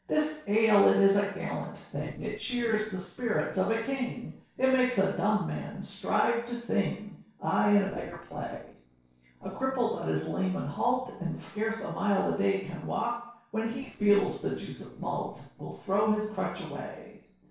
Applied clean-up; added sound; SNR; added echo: neural separator model SepFormer DNS4.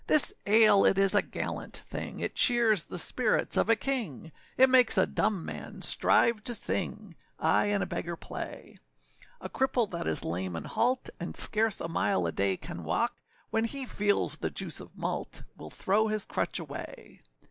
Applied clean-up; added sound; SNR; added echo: none; none; none; none.